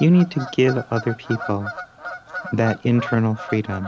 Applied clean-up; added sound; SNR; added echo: none; Bird vocalization, bird call, bird song / Fowl; 13 dB; none.